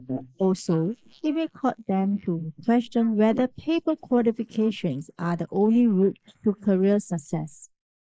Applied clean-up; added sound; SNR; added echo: neural mask model Resemble Enhance denoiser.